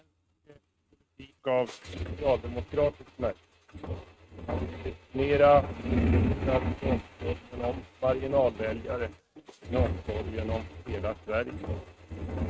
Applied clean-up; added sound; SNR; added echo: neural mask model RNNoise.